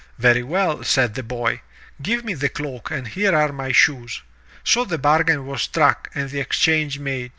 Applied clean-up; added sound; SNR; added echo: none; none; none; none.